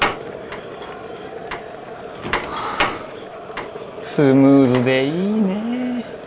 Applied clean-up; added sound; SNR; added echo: none; Crowd + Boiling; 13 dB; none.